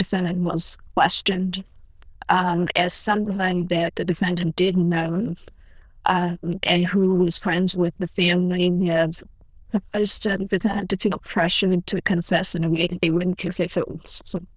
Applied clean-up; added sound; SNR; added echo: neural diffusion model UNIVERSE++.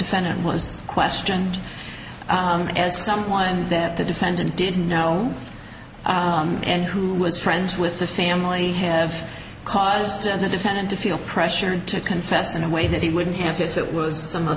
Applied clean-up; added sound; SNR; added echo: none; none; none; none.